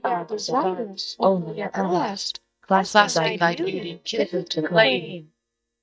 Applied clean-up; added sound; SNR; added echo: neural mask model DeepFilterNet 3.